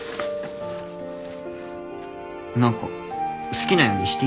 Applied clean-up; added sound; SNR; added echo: none; none; none; none.